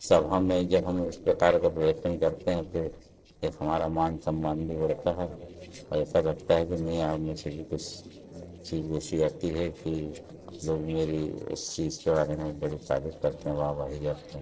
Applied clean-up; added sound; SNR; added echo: neural separator model SepFormer DNS4.